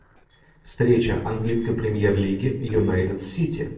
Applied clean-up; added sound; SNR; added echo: neural separator model SepFormer DNS4.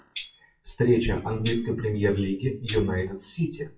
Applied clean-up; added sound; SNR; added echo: classical method WPE with log-MMSE.